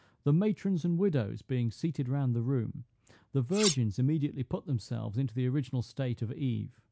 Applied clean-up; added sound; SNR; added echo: none; Cutlery, silverware; 4 dB; none.